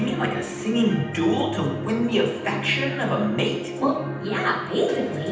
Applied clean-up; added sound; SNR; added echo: none; none; none; reverberation time 0.9 s.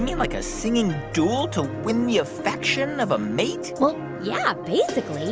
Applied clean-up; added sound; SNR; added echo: none; none; none; none.